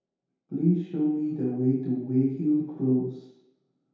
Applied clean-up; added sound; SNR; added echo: none; none; none; reverberation time 0.8 s.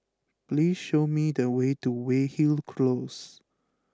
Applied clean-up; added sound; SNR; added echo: none; none; none; none.